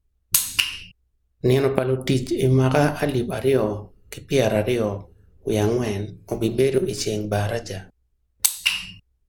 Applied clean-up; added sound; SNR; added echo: none; none; none; none.